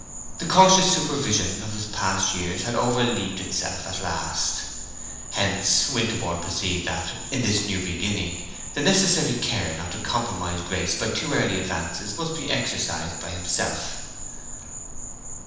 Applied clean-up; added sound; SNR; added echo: none; Insect; 10 dB; reverberation time 1.1 s.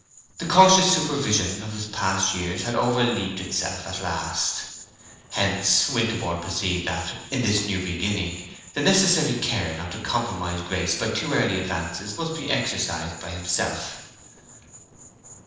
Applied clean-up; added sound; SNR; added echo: neural separator model SepFormer DNS4.